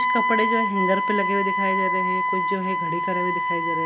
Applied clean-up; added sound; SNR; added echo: none; Wind instrument, woodwind instrument; -4 dB; none.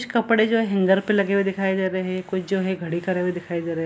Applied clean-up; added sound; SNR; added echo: none; none; none; none.